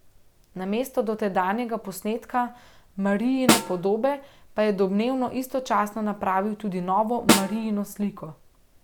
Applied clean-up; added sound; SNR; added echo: none; Snare drum; 0 dB; none.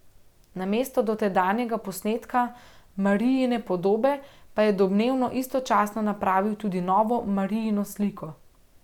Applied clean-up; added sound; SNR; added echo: none; none; none; none.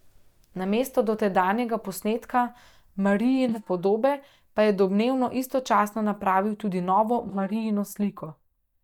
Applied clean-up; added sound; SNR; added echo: neural mask model DeepFilterNet 3.